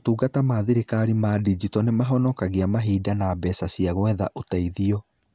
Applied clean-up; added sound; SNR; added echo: none; none; none; none.